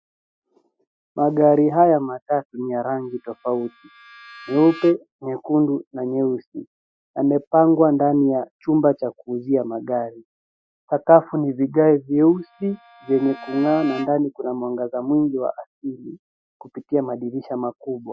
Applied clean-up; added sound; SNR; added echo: classical method Wiener filter.